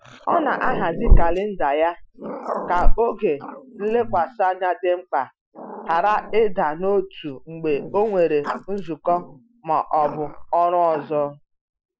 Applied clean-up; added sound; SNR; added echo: classical method Wiener filter.